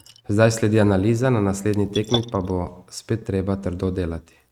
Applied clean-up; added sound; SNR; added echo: neural mask model RNNoise.